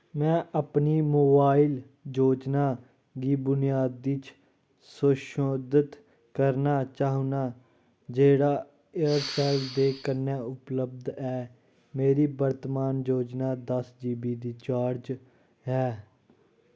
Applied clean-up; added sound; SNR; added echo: none; Respiratory sounds; 12 dB; none.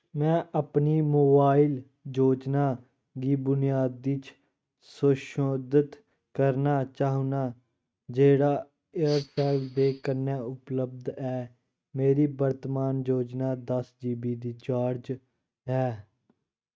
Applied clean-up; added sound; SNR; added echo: neural mask model RNNoise.